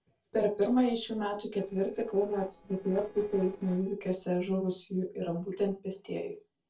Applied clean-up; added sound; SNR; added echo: neural separator model SepFormer DNS4.